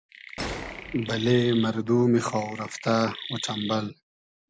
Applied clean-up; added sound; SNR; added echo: none; Gunshot, gunfire + Chirp, tweet; 12 dB; none.